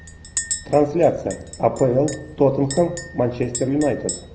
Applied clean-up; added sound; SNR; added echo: none; Chink, clink; 11 dB; none.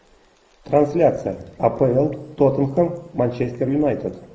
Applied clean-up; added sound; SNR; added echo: neural mask model Resemble Enhance denoiser.